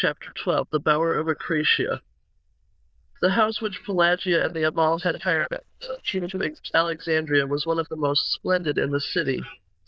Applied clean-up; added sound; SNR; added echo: neural diffusion model UNIVERSE++.